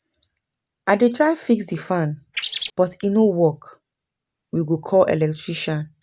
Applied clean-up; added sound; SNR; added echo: none; Bird; -3 dB; none.